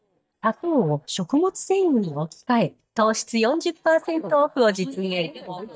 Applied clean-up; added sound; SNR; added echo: neural mask model DeepFilterNet 3.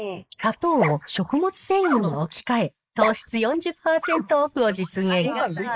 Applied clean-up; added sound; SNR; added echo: neural mask model Resemble Enhance denoiser.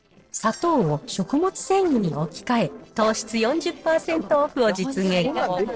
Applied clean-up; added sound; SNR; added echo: neural separator model SepFormer DNS4.